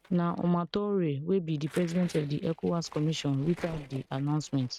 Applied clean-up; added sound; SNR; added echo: neural mask model RNNoise.